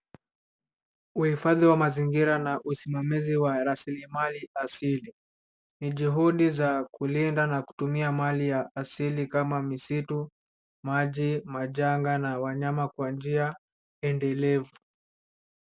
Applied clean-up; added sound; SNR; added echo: none; none; none; none.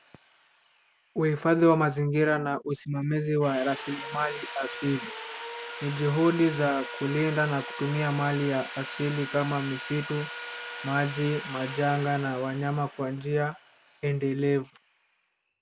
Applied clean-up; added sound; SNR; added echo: none; Sawing; 12 dB; none.